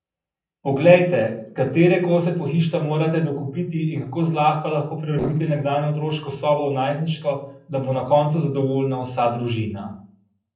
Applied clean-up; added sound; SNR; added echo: neural separator model SepFormer DNS4.